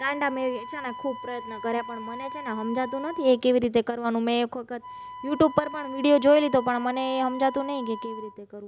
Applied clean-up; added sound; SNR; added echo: none; Wind instrument, woodwind instrument; 13 dB; none.